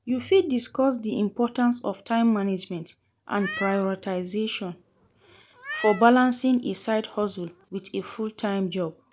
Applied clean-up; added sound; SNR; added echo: none; Meow; 15 dB; none.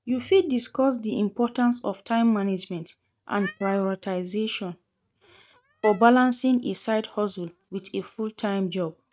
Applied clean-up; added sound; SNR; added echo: neural mask model RNNoise.